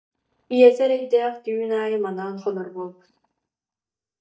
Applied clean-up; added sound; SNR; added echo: neural mask model DeepFilterNet 3.